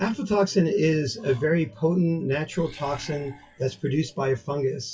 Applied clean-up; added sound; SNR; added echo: classical method WPE with log-MMSE.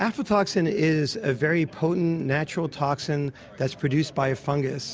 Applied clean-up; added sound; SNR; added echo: none; none; none; none.